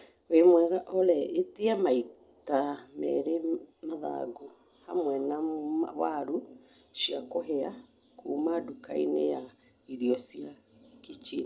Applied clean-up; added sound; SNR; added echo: none; none; none; none.